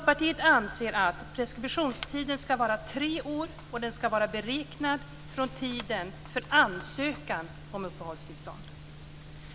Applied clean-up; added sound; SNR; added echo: none; none; none; none.